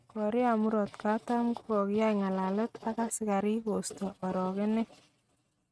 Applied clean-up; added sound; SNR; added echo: neural mask model RNNoise.